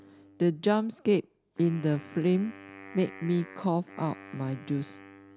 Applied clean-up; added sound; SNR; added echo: none; Wind instrument, woodwind instrument; 19 dB; none.